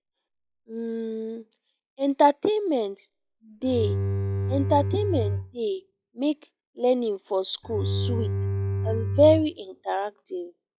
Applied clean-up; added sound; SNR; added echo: classical method log-MMSE.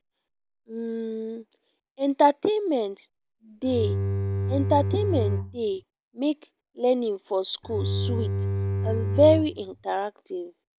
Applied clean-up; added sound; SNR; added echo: none; Bowed string instrument; 0 dB; none.